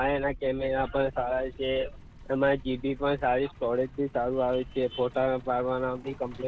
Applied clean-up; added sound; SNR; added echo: none; Truck; 16 dB; none.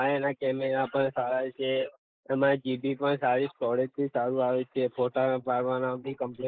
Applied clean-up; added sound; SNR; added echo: neural mask model Resemble Enhance denoiser.